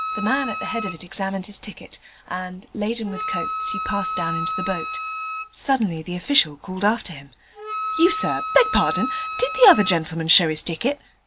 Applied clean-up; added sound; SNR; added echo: none; Wind instrument, woodwind instrument; 7 dB; none.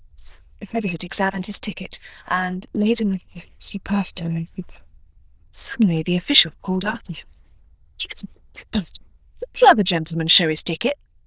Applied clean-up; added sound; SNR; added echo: neural diffusion model UNIVERSE++.